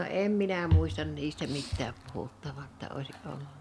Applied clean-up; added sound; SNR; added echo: none; Chirp, tweet; 19 dB; none.